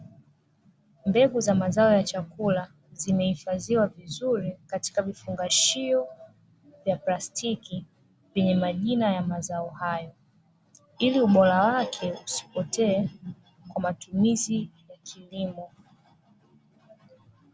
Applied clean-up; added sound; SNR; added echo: none; none; none; none.